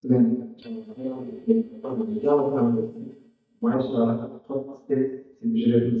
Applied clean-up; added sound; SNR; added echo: neural mask model DeepFilterNet 3.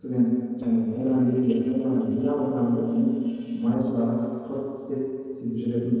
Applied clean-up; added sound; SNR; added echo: neural separator model SepFormer DNS4.